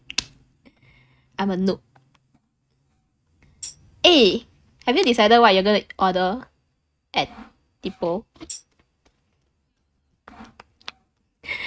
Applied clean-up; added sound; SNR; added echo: neural mask model RNNoise.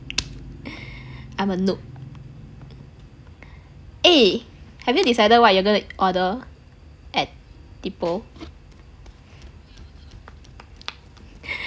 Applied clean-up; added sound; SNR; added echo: none; none; none; none.